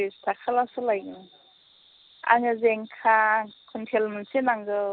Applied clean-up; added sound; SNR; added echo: none; none; none; none.